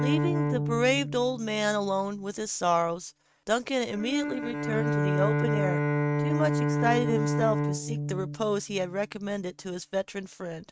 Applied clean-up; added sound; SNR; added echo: neural mask model RNNoise.